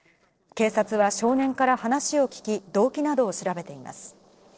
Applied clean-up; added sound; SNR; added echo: neural separator model SepFormer DNS4.